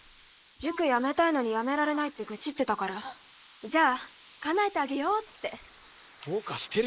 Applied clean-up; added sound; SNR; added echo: neural mask model Resemble Enhance denoiser.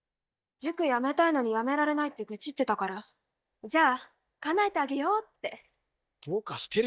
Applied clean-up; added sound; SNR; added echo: neural mask model DeepFilterNet 3.